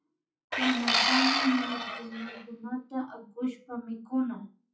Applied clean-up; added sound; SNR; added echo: classical method WPE with log-MMSE.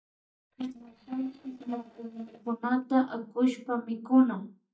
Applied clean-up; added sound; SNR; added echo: neural mask model DeepFilterNet 3.